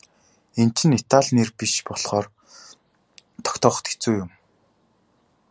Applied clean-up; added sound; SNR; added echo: none; none; none; none.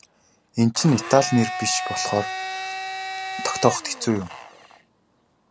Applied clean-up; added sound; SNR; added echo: none; Domestic sounds, home sounds; 8 dB; none.